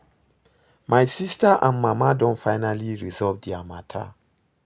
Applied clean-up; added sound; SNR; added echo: none; none; none; none.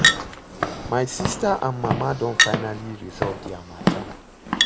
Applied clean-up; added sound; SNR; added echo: none; Chink, clink + Walk, footsteps / Siren; -3 dB; none.